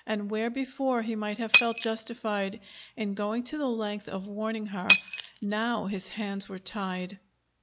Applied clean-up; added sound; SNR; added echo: none; Shatter; 1 dB; none.